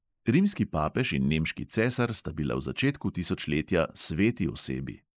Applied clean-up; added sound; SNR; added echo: neural mask model Resemble Enhance denoiser.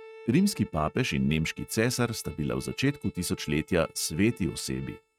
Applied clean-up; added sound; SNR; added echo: neural mask model RNNoise.